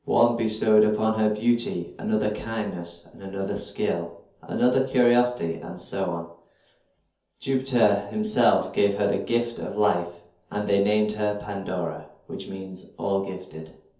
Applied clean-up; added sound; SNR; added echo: none; none; none; reverberation time 0.5 s.